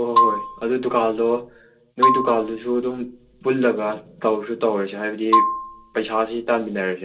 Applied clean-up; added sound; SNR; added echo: none; Marimba, xylophone; 0 dB; reverberation time 0.2 s.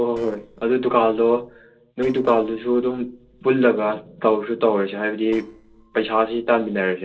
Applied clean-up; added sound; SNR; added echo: neural separator model SepFormer DNS4.